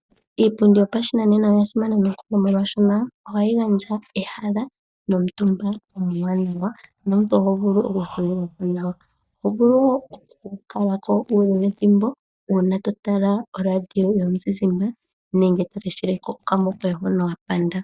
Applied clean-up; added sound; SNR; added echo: neural mask model DeepFilterNet 3.